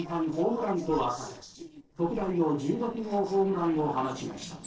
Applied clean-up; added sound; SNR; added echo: neural separator model SepFormer DNS4.